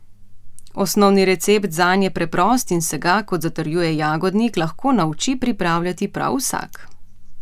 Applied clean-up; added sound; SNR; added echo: none; none; none; none.